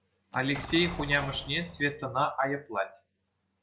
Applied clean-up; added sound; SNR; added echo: none; Explosion; 12 dB; none.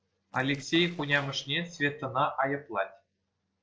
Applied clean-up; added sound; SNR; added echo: neural separator model SepFormer DNS4.